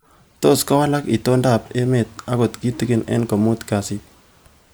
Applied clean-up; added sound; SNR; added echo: none; none; none; none.